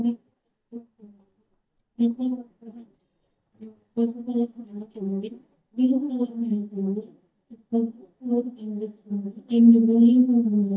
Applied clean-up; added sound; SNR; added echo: neural mask model DeepFilterNet 3.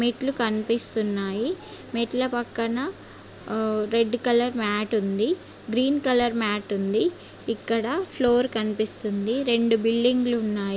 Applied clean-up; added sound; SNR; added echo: none; none; none; none.